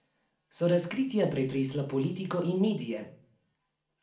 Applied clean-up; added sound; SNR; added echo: none; none; none; reverberation time 0.4 s.